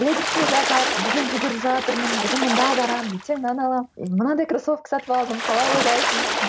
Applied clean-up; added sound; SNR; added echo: none; Water / Splash, splatter; 2 dB; none.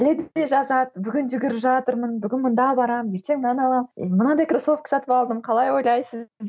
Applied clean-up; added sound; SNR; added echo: none; none; none; none.